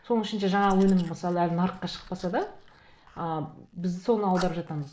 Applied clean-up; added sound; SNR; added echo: neural mask model Resemble Enhance denoiser.